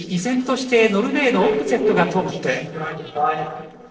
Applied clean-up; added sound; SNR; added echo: neural separator model SepFormer DNS4.